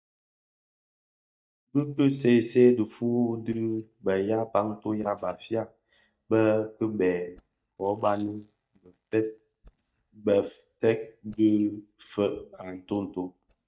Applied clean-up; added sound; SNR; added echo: neural mask model DeepFilterNet 3.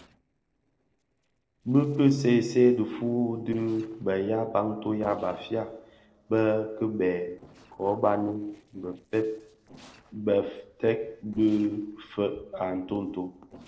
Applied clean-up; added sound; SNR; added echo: neural separator model SepFormer DNS4.